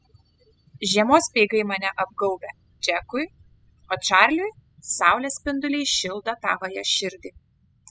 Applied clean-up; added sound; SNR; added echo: classical method spectral subtraction.